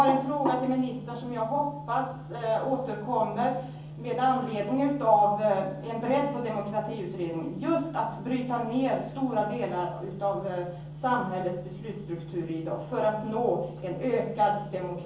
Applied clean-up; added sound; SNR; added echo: none; none; none; reverberation time 0.7 s.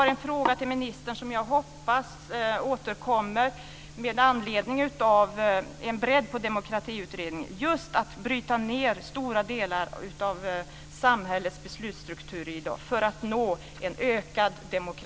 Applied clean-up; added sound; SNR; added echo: none; none; none; none.